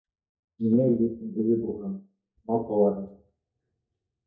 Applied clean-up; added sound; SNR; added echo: neural mask model DeepFilterNet 3.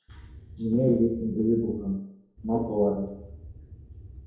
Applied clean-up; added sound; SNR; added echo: none; Wind; 17 dB; reverberation time 0.9 s.